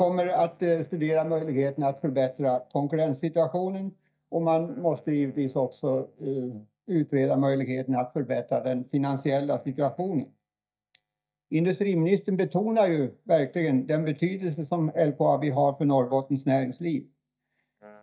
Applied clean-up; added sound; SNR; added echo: neural mask model DeepFilterNet 3.